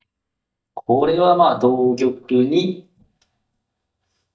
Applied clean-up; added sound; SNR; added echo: neural mask model DeepFilterNet 3.